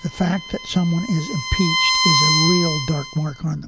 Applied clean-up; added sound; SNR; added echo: none; Bowed string instrument; 1 dB; none.